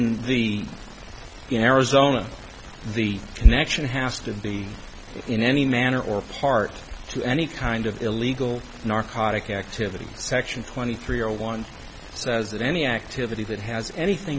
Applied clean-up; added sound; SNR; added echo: none; none; none; none.